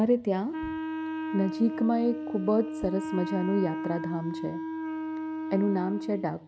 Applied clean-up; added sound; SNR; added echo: none; Wind instrument, woodwind instrument; 5 dB; none.